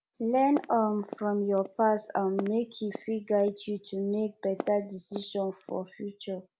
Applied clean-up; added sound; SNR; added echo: none; Walk, footsteps; 15 dB; none.